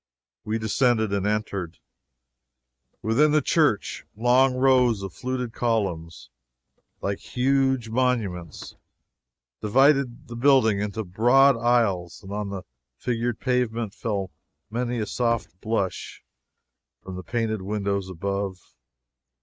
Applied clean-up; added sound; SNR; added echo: neural mask model RNNoise.